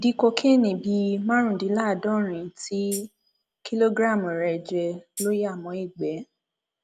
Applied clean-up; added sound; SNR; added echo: none; Tambourine; 14 dB; none.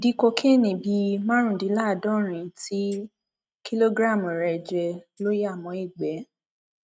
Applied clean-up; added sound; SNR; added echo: neural mask model RNNoise.